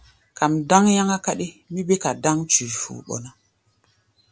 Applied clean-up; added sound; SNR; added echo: none; none; none; none.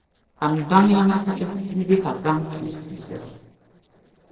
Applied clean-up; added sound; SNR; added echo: neural separator model SepFormer DNS4.